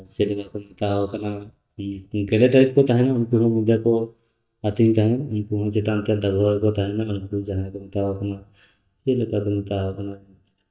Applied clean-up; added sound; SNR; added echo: neural mask model DeepFilterNet 3.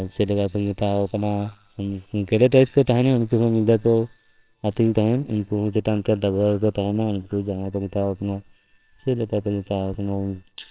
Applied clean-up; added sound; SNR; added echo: neural separator model SepFormer WHAMR!.